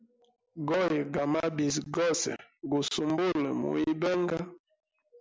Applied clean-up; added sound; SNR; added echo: none; none; none; none.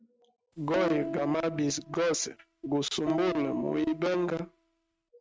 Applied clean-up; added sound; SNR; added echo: neural mask model RNNoise.